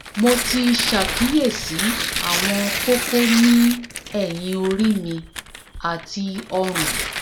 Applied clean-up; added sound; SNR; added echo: none; Tearing; 5 dB; none.